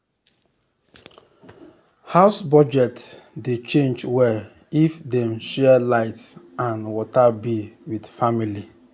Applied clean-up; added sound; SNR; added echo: none; none; none; none.